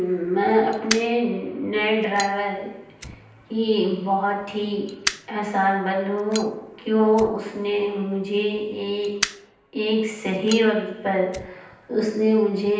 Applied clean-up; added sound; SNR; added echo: none; Fire; 14 dB; reverberation time 0.9 s.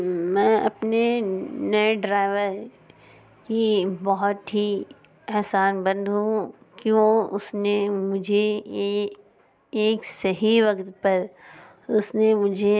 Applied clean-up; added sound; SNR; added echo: none; none; none; none.